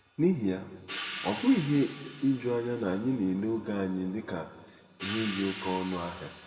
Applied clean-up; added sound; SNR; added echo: none; Hi-hat; 13 dB; reverberation time 1.4 s.